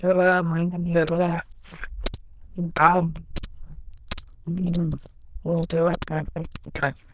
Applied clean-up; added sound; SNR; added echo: neural diffusion model UNIVERSE++.